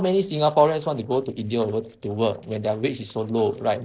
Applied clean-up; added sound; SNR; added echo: neural separator model SepFormer DNS4.